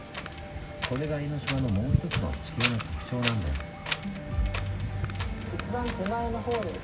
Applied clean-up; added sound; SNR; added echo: none; Wind; 2 dB; reverberation time 0.4 s.